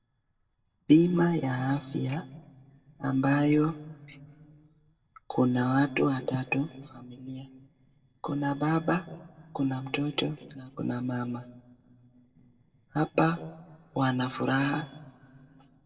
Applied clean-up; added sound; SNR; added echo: neural separator model SepFormer DNS4.